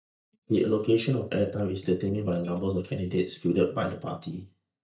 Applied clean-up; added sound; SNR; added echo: neural mask model DeepFilterNet 3.